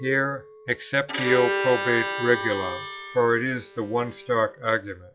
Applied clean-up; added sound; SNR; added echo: classical method log-MMSE.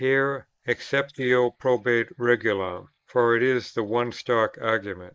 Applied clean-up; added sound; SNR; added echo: neural mask model Resemble Enhance denoiser.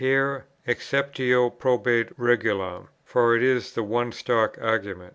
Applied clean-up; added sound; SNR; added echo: none; none; none; none.